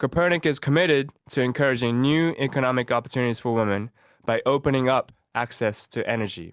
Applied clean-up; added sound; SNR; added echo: none; none; none; none.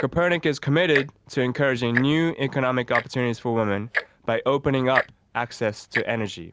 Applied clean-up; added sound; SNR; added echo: none; Tick-tock; 10 dB; none.